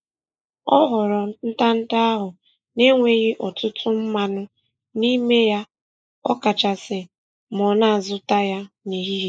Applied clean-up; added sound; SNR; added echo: neural mask model Resemble Enhance denoiser.